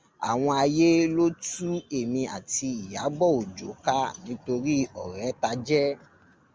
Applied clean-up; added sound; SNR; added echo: none; none; none; none.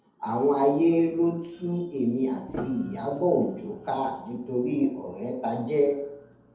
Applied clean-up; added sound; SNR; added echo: none; Piano; 15 dB; reverberation time 2.1 s.